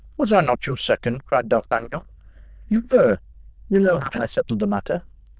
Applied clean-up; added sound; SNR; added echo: neural diffusion model UNIVERSE++.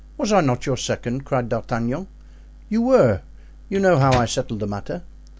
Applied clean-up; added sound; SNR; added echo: none; Microwave oven; 11 dB; none.